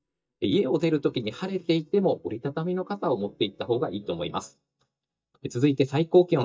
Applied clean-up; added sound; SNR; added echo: neural mask model DeepFilterNet 3.